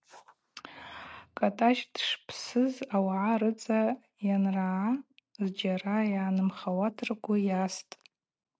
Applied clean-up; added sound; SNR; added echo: none; none; none; none.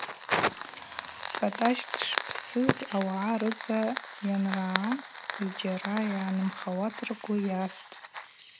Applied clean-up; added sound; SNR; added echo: none; Fire; 3 dB; none.